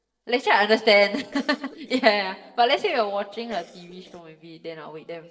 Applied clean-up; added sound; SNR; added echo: neural separator model SepFormer DNS4.